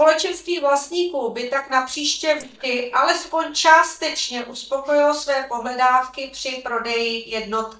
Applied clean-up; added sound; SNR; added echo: neural mask model DeepFilterNet 3.